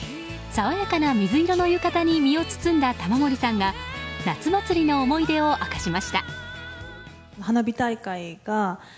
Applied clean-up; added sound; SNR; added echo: none; none; none; none.